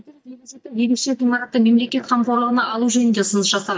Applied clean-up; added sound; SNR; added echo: neural mask model DeepFilterNet 3.